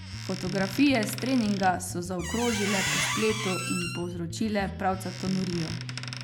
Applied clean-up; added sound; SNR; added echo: none; Squeak + Bass guitar; 5 dB; none.